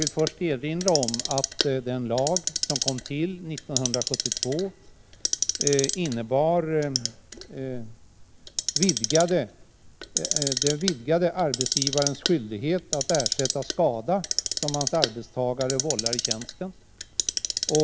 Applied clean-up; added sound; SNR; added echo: none; Clock; 3 dB; none.